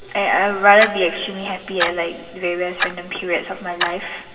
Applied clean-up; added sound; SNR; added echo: none; Clock; 10 dB; reverberation time 2.0 s.